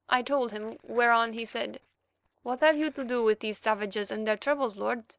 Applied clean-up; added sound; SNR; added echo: neural separator model SepFormer DNS4.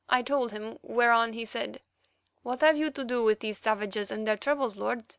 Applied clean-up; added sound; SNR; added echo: none; none; none; none.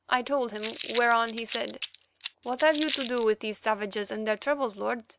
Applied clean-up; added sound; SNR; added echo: none; Crumpling, crinkling; 11 dB; none.